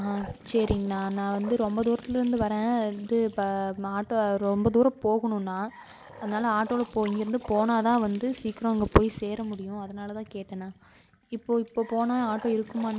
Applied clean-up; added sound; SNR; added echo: none; Trickle, dribble / Bathtub (filling or washing) / Sink (filling or washing) / Gurgling; 19 dB; none.